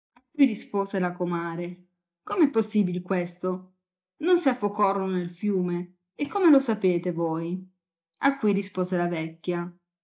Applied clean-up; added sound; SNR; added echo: neural mask model DeepFilterNet 3.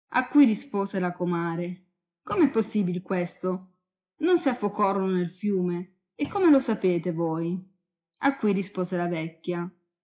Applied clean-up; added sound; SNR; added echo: classical method WPE with log-MMSE.